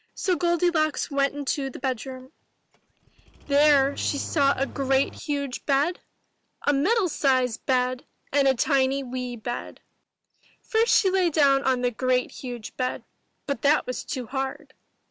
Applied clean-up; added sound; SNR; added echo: none; Engine starting; 17 dB; none.